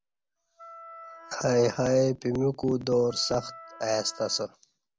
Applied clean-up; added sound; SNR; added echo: none; Wind instrument, woodwind instrument; 19 dB; none.